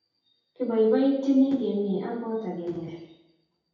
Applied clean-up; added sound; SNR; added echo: none; none; none; reverberation time 0.8 s.